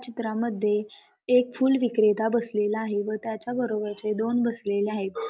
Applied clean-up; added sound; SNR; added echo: none; none; none; none.